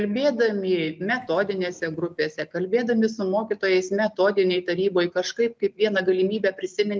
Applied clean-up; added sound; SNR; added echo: none; none; none; none.